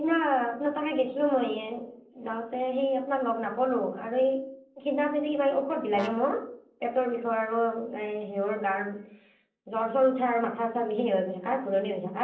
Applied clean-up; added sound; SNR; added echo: neural separator model SepFormer DNS4.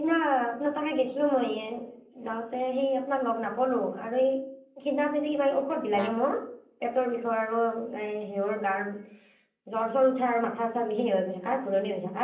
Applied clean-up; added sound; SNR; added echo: none; Brass instrument; 15 dB; reverberation time 0.6 s.